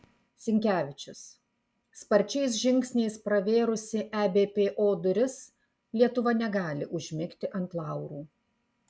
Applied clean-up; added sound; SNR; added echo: none; none; none; none.